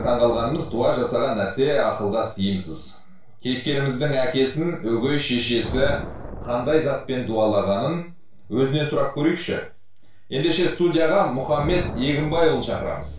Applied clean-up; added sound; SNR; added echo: none; Thunder; 15 dB; reverberation time 0.3 s.